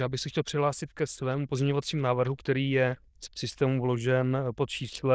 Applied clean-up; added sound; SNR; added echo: neural diffusion model UNIVERSE++.